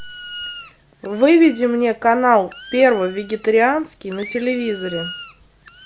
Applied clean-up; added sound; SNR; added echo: none; Squeak; 15 dB; none.